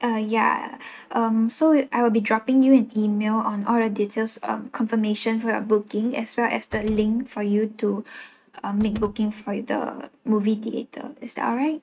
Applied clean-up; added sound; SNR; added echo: neural mask model RNNoise.